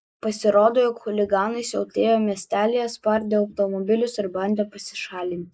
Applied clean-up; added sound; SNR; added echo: neural mask model Resemble Enhance denoiser.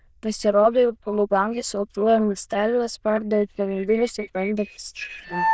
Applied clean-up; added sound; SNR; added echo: neural diffusion model UNIVERSE++.